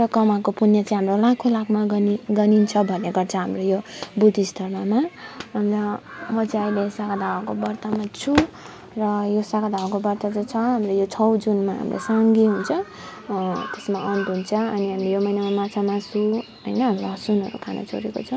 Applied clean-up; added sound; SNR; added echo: none; none; none; none.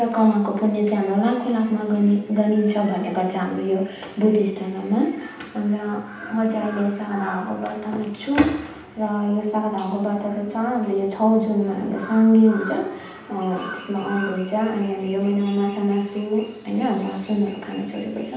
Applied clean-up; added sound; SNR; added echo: none; none; none; reverberation time 0.9 s.